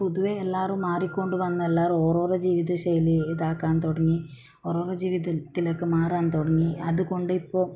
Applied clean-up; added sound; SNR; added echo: none; none; none; none.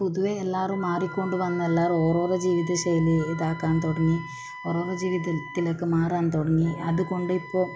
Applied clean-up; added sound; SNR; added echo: none; Wind instrument, woodwind instrument; 16 dB; none.